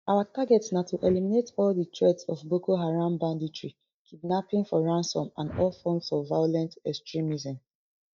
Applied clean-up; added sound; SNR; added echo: neural mask model DeepFilterNet 3.